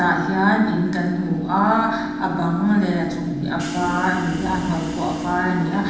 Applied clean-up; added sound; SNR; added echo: none; Subway, metro, underground / Train; 6 dB; reverberation time 1.1 s.